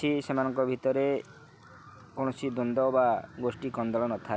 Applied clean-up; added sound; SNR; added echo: none; none; none; none.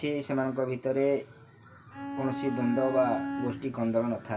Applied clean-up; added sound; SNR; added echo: none; Bowed string instrument; 5 dB; reverberation time 0.2 s.